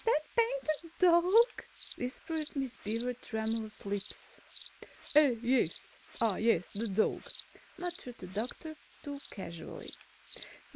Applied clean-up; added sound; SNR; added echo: none; Cricket; 0 dB; none.